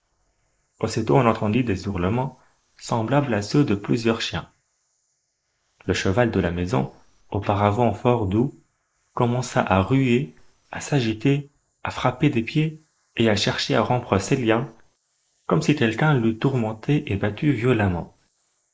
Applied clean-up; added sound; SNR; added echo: neural mask model Resemble Enhance denoiser.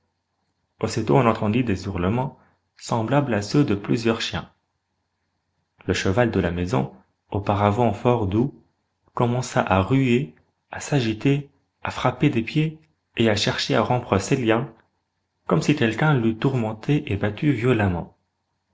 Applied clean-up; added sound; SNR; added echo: none; none; none; none.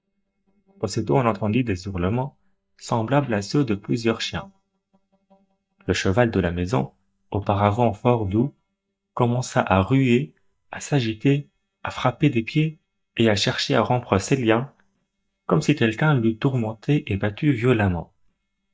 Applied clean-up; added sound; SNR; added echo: neural mask model DeepFilterNet 3.